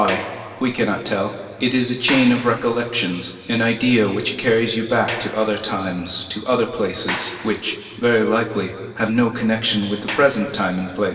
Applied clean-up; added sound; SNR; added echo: none; Sliding door; 15 dB; reverberation time 2.3 s.